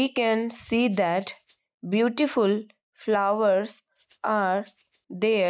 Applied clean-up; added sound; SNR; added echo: neural mask model DeepFilterNet 3.